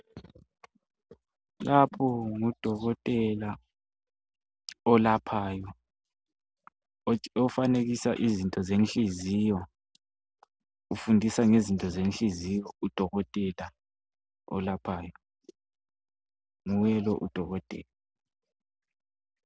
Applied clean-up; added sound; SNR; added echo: none; none; none; none.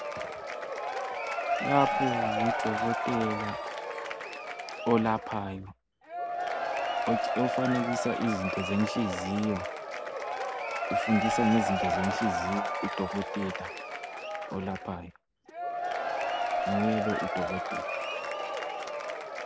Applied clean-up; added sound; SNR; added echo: none; Applause / Crowd / Cheering; -1 dB; none.